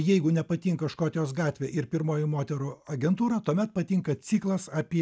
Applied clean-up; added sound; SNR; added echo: none; none; none; none.